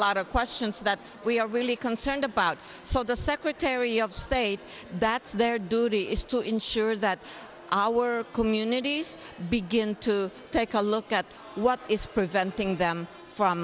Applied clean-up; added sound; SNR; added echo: none; none; none; none.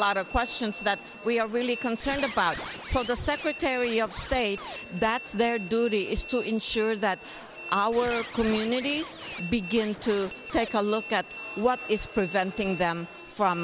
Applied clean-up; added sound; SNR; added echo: none; Squeak; 13 dB; none.